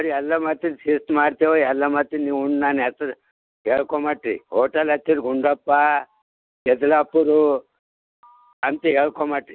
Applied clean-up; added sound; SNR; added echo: none; none; none; none.